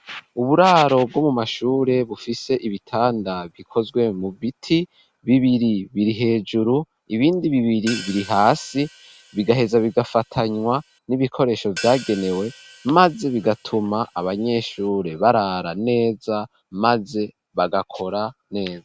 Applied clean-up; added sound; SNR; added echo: none; Crash cymbal / Hi-hat; 18 dB; none.